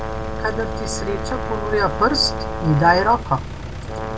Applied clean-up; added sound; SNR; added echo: none; Engine + Brass instrument; 4 dB; none.